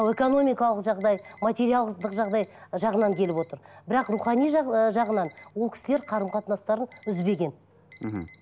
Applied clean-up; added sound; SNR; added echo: none; Alarm; 20 dB; none.